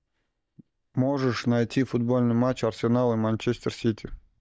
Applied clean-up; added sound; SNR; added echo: neural mask model DeepFilterNet 3.